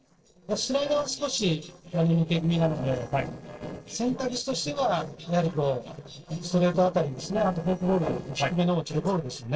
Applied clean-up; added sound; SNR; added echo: neural separator model SepFormer DNS4.